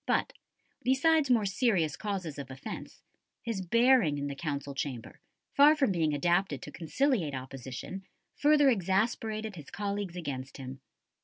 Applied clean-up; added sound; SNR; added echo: none; none; none; none.